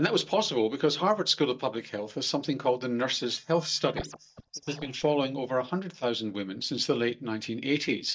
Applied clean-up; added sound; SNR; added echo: neural mask model DeepFilterNet 3.